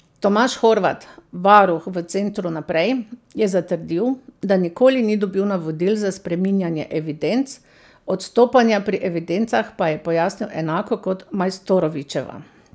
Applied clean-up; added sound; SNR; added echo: none; none; none; none.